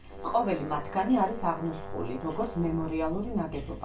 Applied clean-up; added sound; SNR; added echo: none; Brass instrument; 14 dB; reverberation time 0.2 s.